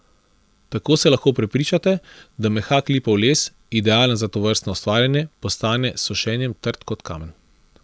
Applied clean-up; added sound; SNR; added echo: none; none; none; none.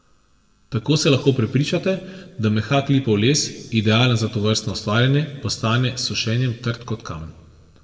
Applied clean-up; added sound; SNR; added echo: none; none; none; reverberation time 1.0 s.